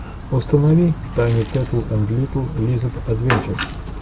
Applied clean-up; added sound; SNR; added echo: none; Chirp, tweet; 13 dB; none.